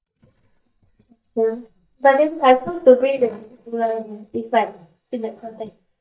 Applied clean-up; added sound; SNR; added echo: neural mask model DeepFilterNet 3.